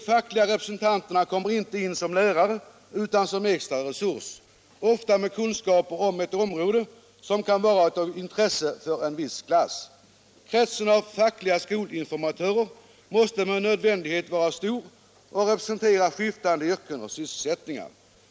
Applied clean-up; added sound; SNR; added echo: none; none; none; none.